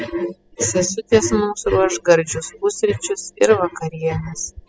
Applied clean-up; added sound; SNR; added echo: classical method spectral subtraction.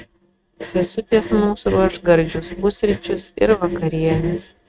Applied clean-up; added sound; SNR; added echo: neural mask model RNNoise.